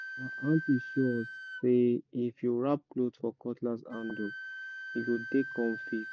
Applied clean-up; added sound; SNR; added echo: none; Wind instrument, woodwind instrument; 12 dB; none.